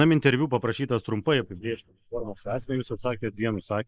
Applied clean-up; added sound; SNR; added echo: neural mask model Resemble Enhance denoiser.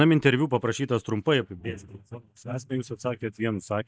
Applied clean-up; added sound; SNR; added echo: neural mask model DeepFilterNet 3.